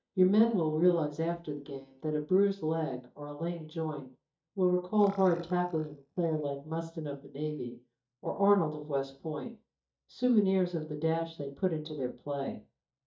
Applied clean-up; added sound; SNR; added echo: neural mask model DeepFilterNet 3.